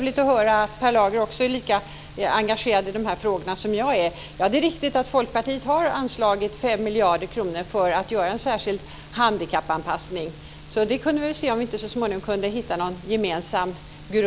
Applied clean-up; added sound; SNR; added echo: none; none; none; none.